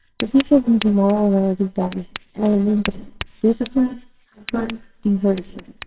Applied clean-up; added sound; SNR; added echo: neural separator model SepFormer WHAMR!.